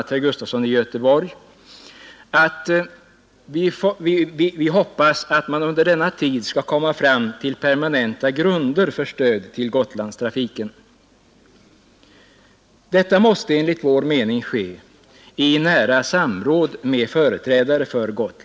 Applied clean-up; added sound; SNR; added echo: none; none; none; none.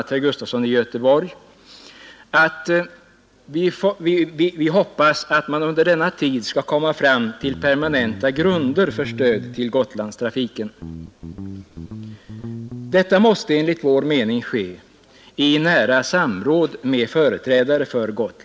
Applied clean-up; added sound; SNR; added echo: none; Guitar; 13 dB; none.